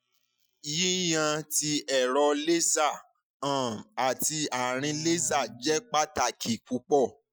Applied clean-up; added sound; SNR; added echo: classical method Wiener filter.